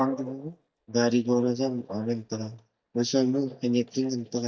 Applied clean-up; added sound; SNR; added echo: neural mask model DeepFilterNet 3.